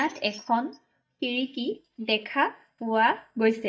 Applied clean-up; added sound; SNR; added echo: neural mask model DeepFilterNet 3.